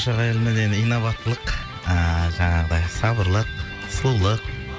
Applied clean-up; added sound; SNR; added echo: none; Electric guitar; 15 dB; none.